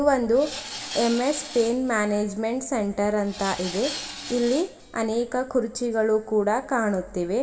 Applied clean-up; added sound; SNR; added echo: none; Tools; 13 dB; reverberation time 2.3 s.